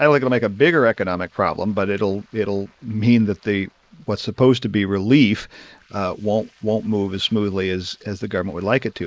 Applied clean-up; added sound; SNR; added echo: neural mask model Resemble Enhance denoiser.